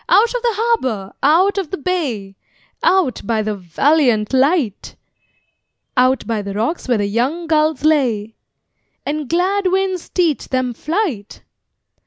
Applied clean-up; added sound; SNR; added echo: none; none; none; none.